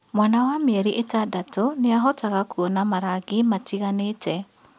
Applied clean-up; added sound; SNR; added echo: none; none; none; none.